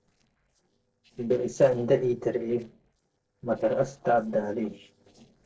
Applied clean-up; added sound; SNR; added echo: neural separator model SepFormer DNS4.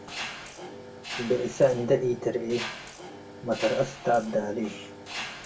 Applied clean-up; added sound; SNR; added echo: none; Mechanisms; 11 dB; reverberation time 0.2 s.